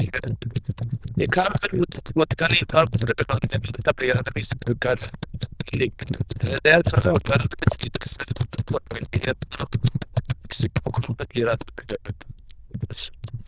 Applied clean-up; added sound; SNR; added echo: neural diffusion model UNIVERSE++.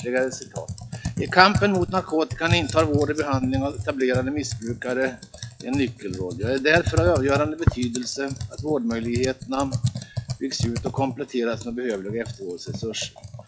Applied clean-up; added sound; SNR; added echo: classical method log-MMSE.